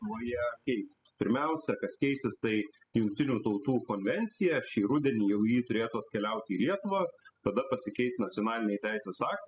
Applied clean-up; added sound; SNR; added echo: classical method spectral subtraction.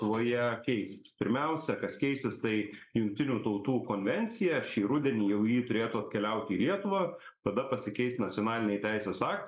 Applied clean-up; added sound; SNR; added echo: neural mask model Resemble Enhance denoiser.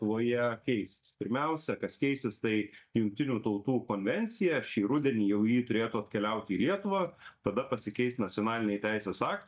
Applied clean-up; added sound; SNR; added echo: neural mask model DeepFilterNet 3.